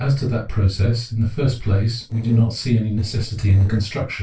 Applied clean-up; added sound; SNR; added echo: neural separator model SepFormer DNS4.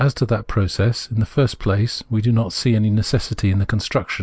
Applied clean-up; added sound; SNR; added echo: none; none; none; none.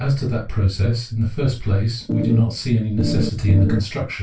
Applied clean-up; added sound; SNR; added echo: none; Organ; 2 dB; reverberation time 0.2 s.